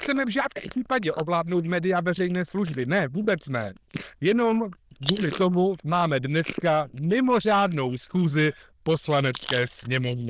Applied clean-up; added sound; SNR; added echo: neural diffusion model UNIVERSE++.